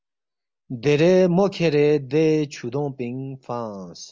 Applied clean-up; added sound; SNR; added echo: none; none; none; none.